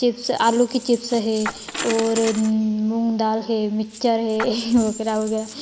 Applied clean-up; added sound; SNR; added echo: none; Coin (dropping) + Splash, splatter; 14 dB; none.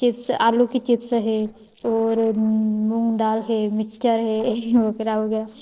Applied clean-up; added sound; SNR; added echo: neural separator model SepFormer DNS4.